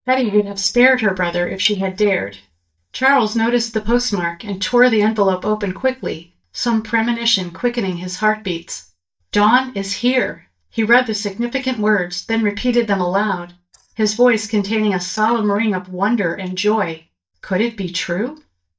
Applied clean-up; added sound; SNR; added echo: neural mask model DeepFilterNet 3.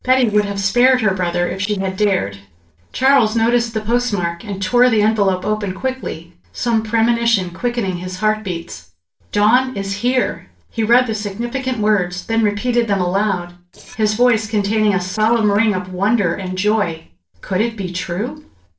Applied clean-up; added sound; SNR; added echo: neural separator model SepFormer DNS4.